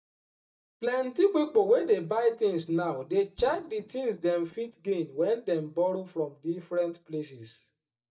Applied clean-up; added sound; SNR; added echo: neural mask model DeepFilterNet 3.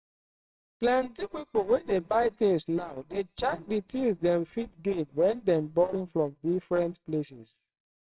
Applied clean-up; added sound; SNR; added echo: neural separator model SepFormer WHAMR!.